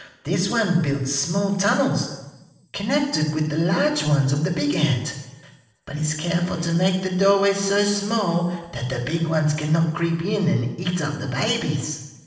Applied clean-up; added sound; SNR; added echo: none; none; none; reverberation time 1.1 s.